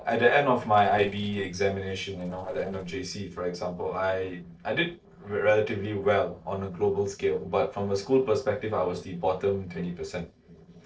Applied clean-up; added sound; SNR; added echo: neural separator model SepFormer DNS4.